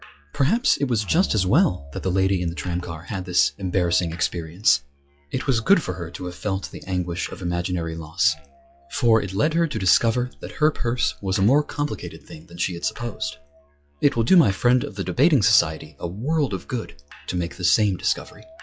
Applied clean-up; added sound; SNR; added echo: classical method log-MMSE.